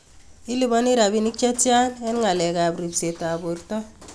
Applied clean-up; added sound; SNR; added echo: none; none; none; none.